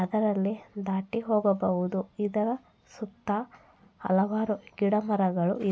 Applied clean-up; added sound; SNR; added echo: none; none; none; none.